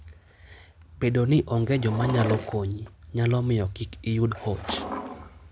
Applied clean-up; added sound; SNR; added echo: none; Drawer open or close; 12 dB; none.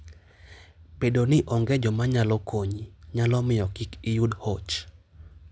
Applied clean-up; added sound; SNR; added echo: none; none; none; none.